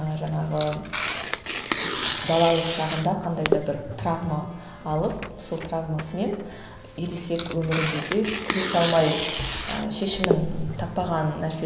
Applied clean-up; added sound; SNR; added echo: none; Tearing; 4 dB; none.